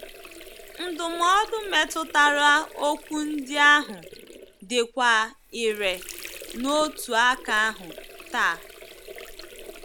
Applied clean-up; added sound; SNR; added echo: none; Sink (filling or washing) / Water; 17 dB; none.